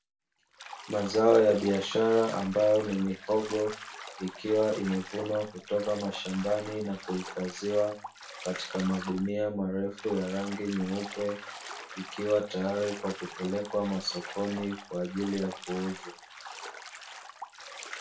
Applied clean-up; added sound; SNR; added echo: none; Bathtub (filling or washing); 14 dB; reverberation time 0.3 s.